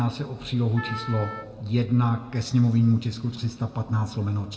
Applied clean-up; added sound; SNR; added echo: none; Wind instrument, woodwind instrument; 14 dB; reverberation time 1.7 s.